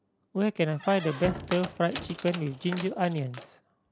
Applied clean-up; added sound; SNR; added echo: none; Squeak; 10 dB; none.